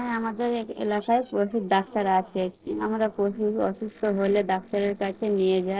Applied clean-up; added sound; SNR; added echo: neural separator model SepFormer DNS4.